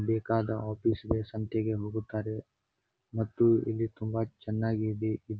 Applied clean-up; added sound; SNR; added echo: none; none; none; none.